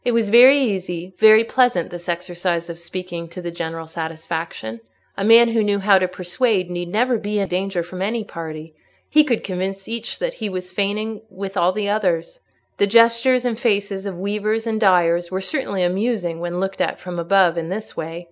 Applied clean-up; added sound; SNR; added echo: none; none; none; none.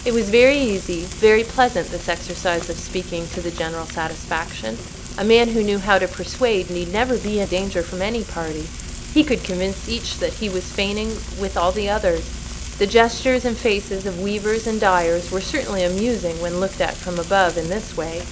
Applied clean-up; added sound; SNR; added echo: none; Frying (food); 11 dB; none.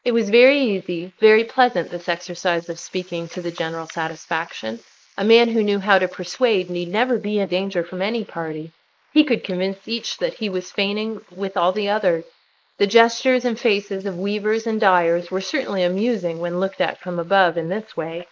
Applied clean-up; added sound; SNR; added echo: neural mask model Resemble Enhance denoiser.